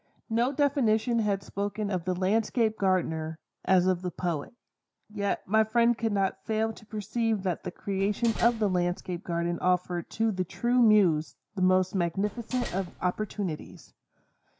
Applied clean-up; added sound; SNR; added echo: none; Slam; 14 dB; none.